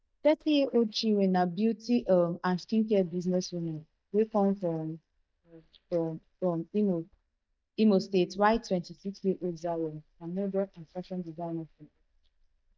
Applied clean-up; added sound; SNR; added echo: neural mask model DeepFilterNet 3.